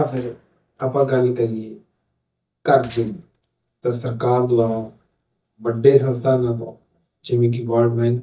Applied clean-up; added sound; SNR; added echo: neural mask model DeepFilterNet 3.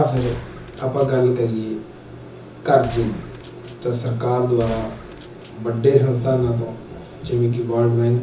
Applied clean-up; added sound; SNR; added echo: none; Gunshot, gunfire; 18 dB; reverberation time 0.6 s.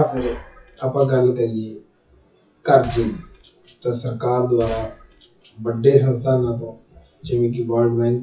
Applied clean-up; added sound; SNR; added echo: classical method WPE with log-MMSE.